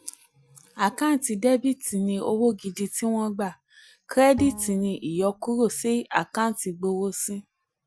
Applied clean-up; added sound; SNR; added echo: none; Bowed string instrument; 16 dB; none.